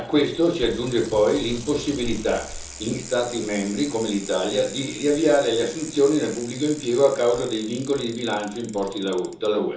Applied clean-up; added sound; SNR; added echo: none; Bicycle; 15 dB; reverberation time 1.2 s.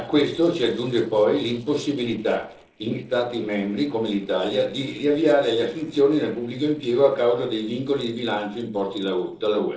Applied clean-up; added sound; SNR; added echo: neural separator model SepFormer DNS4.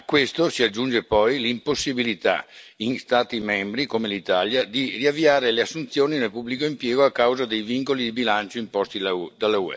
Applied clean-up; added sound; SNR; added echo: none; none; none; none.